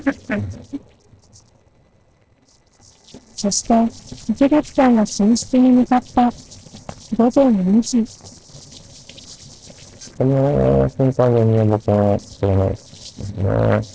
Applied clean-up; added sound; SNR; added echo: neural separator model SepFormer DNS4.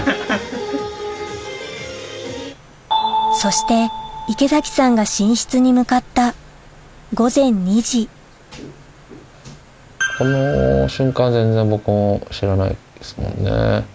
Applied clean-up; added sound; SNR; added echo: none; none; none; none.